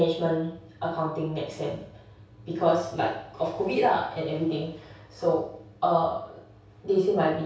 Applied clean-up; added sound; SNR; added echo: none; none; none; reverberation time 0.6 s.